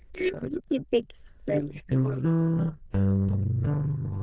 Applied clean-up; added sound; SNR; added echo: neural diffusion model UNIVERSE++.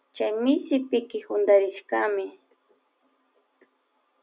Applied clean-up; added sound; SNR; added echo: none; none; none; none.